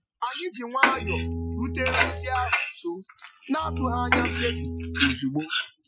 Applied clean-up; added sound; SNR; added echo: classical method Wiener filter.